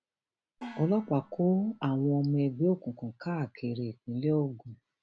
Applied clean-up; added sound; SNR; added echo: none; Gong; 19 dB; none.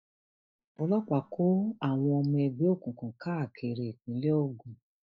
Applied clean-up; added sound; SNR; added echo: neural mask model DeepFilterNet 3.